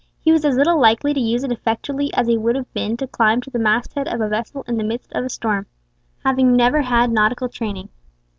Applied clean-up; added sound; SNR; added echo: none; none; none; none.